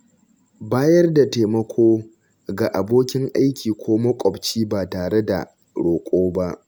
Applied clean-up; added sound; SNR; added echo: none; none; none; none.